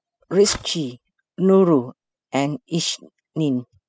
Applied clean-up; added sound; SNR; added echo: classical method spectral subtraction.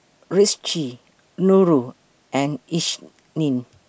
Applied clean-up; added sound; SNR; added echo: none; none; none; none.